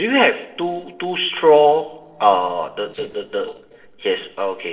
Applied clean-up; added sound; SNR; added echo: neural separator model SepFormer DNS4.